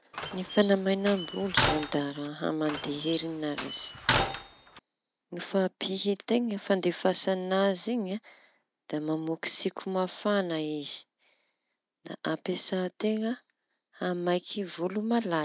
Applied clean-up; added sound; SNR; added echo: none; Slam; 2 dB; none.